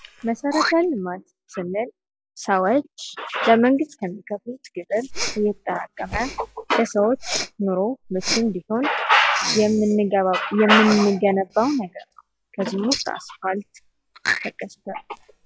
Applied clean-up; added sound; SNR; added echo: classical method log-MMSE.